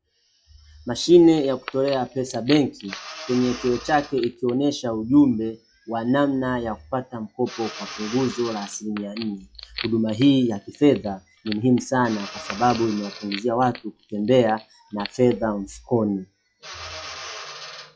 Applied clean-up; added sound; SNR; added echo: classical method log-MMSE.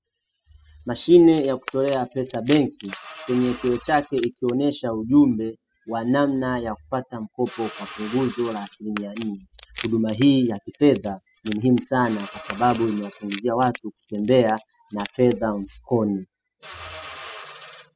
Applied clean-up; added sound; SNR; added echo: classical method spectral subtraction.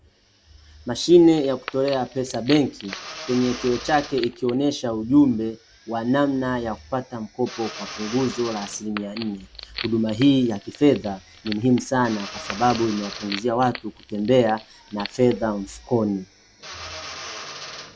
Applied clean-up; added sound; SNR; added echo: none; Wood + Drill; 16 dB; none.